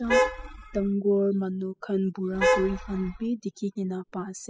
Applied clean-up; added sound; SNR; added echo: classical method spectral subtraction.